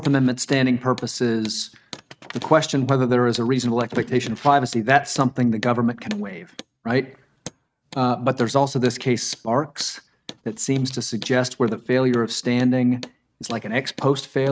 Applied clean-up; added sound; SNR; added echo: neural mask model RNNoise.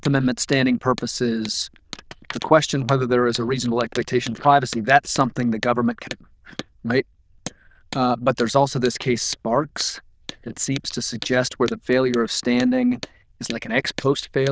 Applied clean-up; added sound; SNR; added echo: neural diffusion model UNIVERSE++.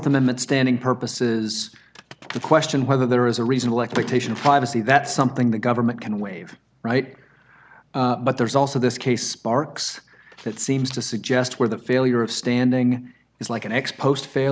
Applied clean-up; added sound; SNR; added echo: none; none; none; none.